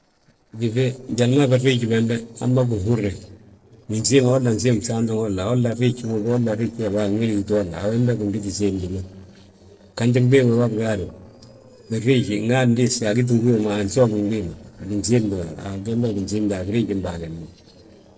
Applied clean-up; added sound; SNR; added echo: neural separator model SepFormer DNS4.